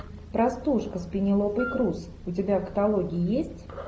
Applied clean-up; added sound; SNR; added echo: none; Wind instrument, woodwind instrument; 12 dB; none.